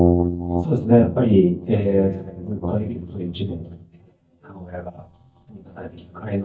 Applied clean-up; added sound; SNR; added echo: neural mask model DeepFilterNet 3.